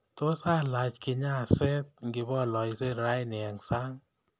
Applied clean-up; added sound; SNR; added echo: none; none; none; none.